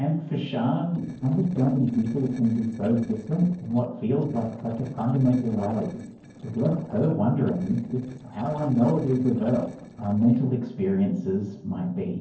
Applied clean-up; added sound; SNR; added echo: neural separator model SepFormer DNS4.